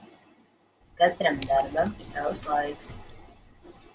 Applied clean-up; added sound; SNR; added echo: none; Drip / Water; 15 dB; none.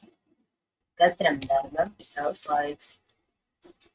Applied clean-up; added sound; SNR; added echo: neural mask model RNNoise.